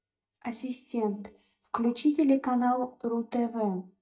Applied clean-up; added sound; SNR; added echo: neural mask model DeepFilterNet 3.